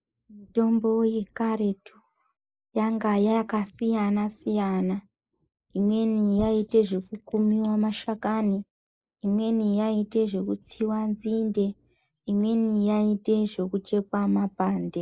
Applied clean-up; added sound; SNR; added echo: neural mask model Resemble Enhance denoiser.